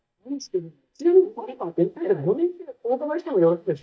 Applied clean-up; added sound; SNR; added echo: neural mask model DeepFilterNet 3.